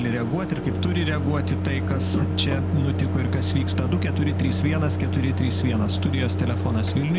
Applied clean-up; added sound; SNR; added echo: none; Microwave oven; -1 dB; none.